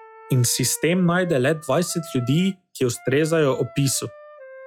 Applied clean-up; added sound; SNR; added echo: classical method log-MMSE.